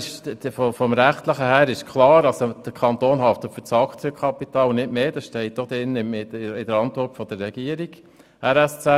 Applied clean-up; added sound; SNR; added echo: none; none; none; none.